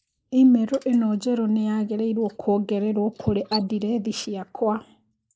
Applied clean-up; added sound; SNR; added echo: neural mask model Resemble Enhance denoiser.